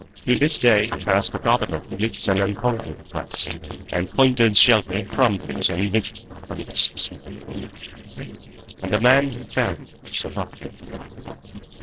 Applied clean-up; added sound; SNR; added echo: neural separator model SepFormer DNS4.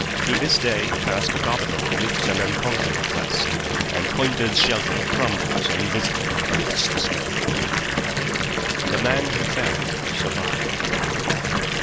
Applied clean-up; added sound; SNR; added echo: none; Fill (with liquid) / Bathtub (filling or washing) / Water tap, faucet; -4 dB; none.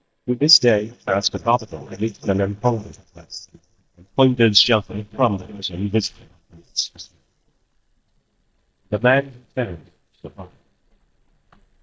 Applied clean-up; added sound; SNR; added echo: neural mask model DeepFilterNet 3.